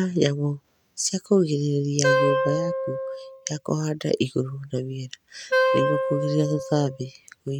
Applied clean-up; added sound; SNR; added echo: neural mask model RNNoise.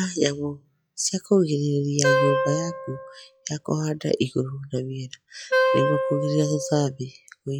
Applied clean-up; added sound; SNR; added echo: classical method log-MMSE.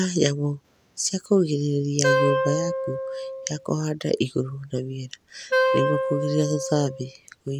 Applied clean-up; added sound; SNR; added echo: none; Wind instrument, woodwind instrument; 0 dB; none.